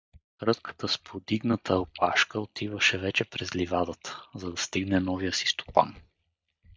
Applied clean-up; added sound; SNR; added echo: neural mask model DeepFilterNet 3.